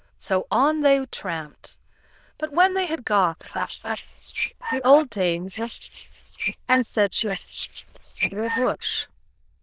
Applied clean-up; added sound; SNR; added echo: neural diffusion model UNIVERSE++.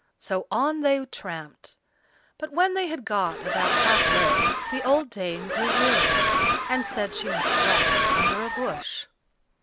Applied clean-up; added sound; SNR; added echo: none; Accelerating, revving, vroom; -5 dB; none.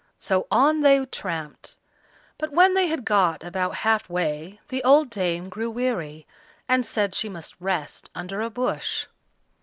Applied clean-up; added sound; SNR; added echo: none; none; none; none.